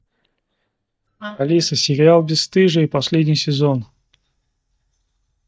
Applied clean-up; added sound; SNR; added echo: neural mask model DeepFilterNet 3.